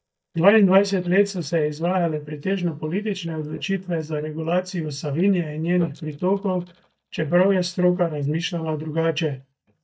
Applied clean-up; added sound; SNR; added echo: neural mask model DeepFilterNet 3.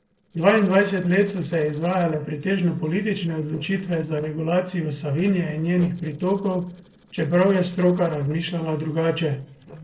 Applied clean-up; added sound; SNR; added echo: neural separator model SepFormer DNS4.